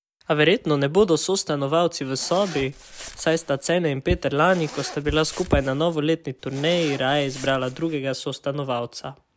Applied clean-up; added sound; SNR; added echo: none; Zipper (clothing); 17 dB; none.